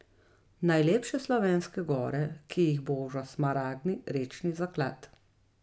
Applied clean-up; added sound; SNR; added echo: none; none; none; none.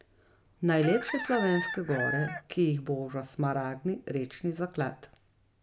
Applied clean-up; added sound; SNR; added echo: none; Chicken, rooster; 7 dB; none.